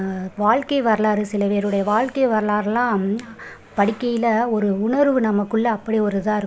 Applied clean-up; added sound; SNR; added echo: none; none; none; none.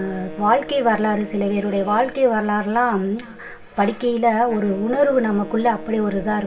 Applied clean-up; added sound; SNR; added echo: none; Wind instrument, woodwind instrument; 17 dB; reverberation time 0.2 s.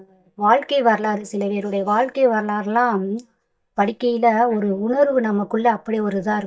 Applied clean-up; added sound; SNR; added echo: neural mask model DeepFilterNet 3.